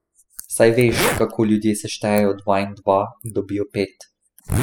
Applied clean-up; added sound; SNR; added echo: classical method spectral subtraction.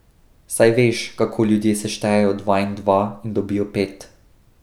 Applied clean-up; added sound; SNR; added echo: none; none; none; none.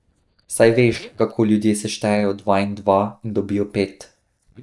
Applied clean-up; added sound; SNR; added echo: neural mask model DeepFilterNet 3.